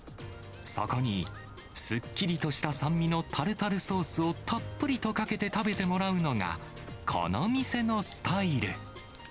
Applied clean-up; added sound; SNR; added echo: none; Crack; 19 dB; none.